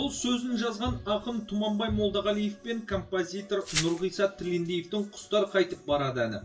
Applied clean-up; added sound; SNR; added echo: none; Glass; 7 dB; reverberation time 0.2 s.